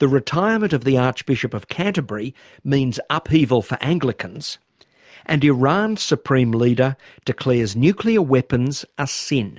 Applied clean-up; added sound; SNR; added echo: none; none; none; none.